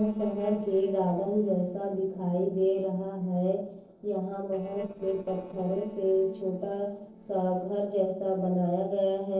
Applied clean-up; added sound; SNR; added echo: neural separator model SepFormer DNS4.